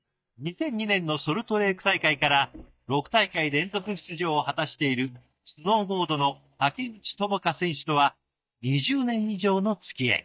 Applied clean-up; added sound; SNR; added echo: neural mask model DeepFilterNet 3.